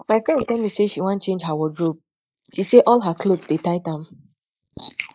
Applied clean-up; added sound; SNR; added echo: neural mask model Resemble Enhance denoiser.